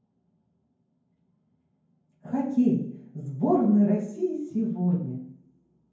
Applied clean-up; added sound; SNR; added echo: none; none; none; reverberation time 0.9 s.